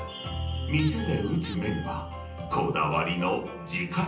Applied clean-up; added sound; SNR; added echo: none; Squeak; 16 dB; reverberation time 0.6 s.